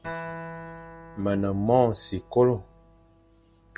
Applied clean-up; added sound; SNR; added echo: none; Acoustic guitar; 15 dB; none.